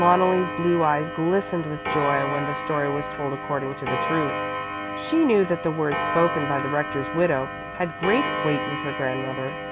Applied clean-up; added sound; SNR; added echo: none; Clock; 4 dB; none.